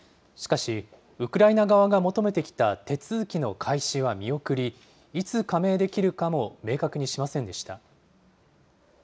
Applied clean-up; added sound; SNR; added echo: none; none; none; none.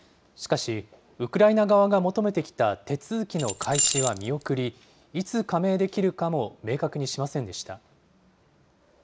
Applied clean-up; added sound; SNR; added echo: none; Keys jangling; 2 dB; none.